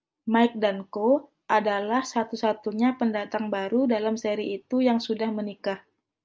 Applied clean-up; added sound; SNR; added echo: none; none; none; none.